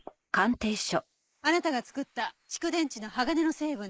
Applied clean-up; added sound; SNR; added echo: neural mask model Resemble Enhance denoiser.